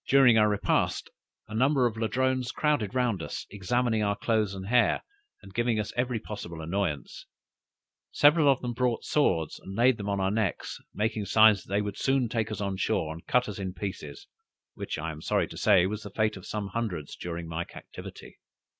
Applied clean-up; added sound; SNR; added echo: none; none; none; none.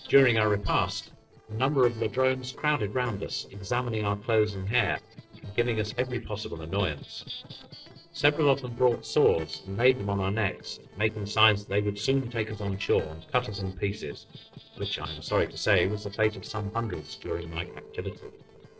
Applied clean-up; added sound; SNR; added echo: neural separator model SepFormer DNS4.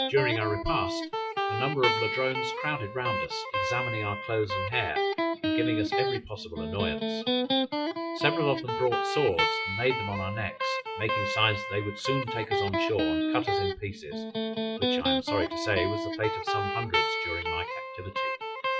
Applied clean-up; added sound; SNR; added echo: classical method WPE with log-MMSE.